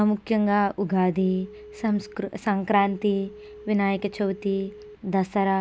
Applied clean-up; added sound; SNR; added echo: none; Telephone; 19 dB; none.